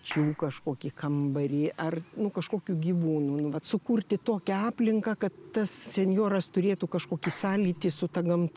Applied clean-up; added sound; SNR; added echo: none; Clapping; 18 dB; none.